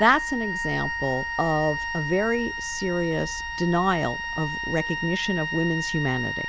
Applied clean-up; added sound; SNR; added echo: none; Wind instrument, woodwind instrument; 5 dB; none.